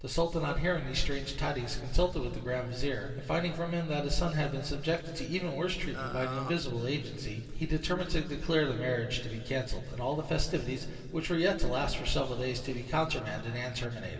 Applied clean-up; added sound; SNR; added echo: none; Burping, eructation; 9 dB; reverberation time 2.6 s.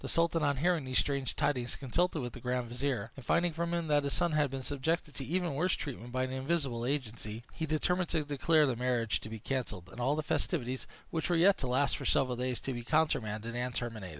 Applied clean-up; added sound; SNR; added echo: none; none; none; none.